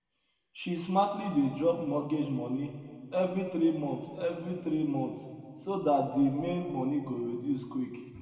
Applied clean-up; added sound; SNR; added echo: none; none; none; reverberation time 1.9 s.